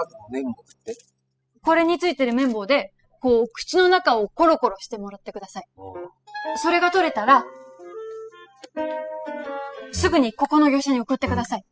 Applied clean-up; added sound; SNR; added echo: classical method spectral subtraction.